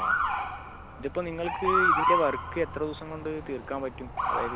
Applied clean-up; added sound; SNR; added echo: none; Motor vehicle (road) / Siren; -3 dB; none.